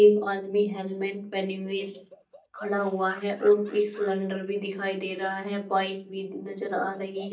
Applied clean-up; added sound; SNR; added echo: neural mask model DeepFilterNet 3.